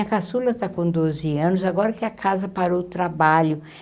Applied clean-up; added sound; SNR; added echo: none; none; none; none.